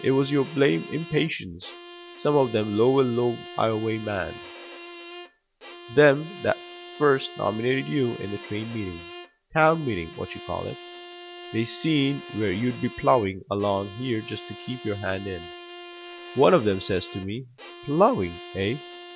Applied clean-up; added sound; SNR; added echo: none; Bowed string instrument; 16 dB; none.